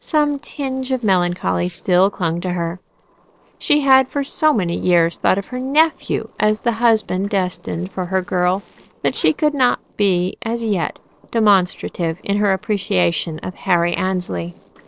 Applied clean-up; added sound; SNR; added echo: neural separator model SepFormer DNS4.